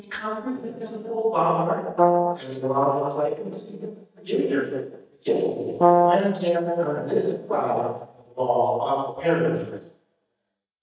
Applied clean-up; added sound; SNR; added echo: neural mask model DeepFilterNet 3.